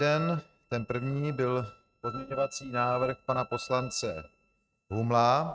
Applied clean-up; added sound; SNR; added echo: neural mask model RNNoise.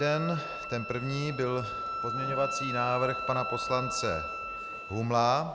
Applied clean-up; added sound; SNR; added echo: none; Wind instrument, woodwind instrument; 5 dB; none.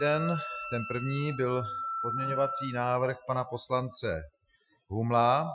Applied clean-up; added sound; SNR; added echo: classical method Wiener filter.